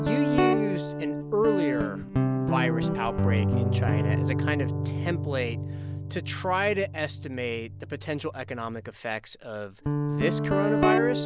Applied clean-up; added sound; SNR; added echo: none; Guitar; -4 dB; none.